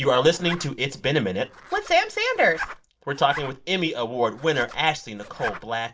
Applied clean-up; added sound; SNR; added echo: none; Zipper (clothing); 15 dB; reverberation time 0.2 s.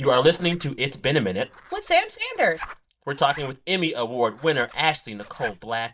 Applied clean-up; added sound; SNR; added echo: neural mask model DeepFilterNet 3.